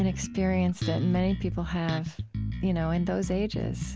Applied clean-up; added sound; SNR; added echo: none; Bass guitar; 5 dB; none.